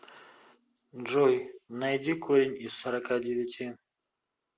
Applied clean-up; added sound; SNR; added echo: none; none; none; none.